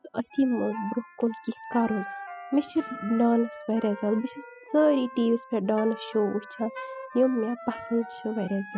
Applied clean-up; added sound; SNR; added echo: classical method spectral subtraction.